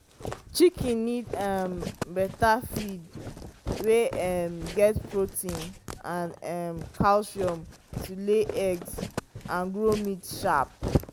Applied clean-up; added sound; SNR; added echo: none; Walk, footsteps; 11 dB; none.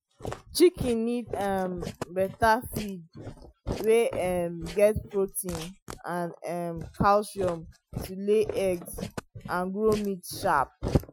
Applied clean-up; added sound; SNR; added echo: classical method Wiener filter.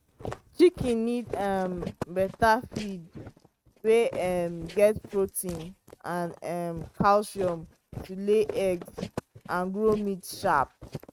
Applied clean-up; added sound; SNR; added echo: neural mask model RNNoise.